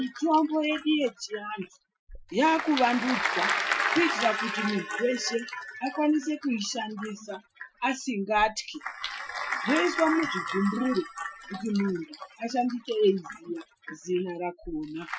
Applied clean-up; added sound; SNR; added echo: classical method Wiener filter.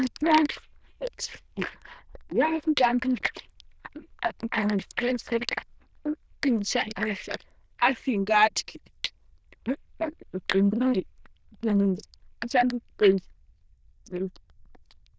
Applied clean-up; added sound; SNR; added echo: neural diffusion model UNIVERSE++.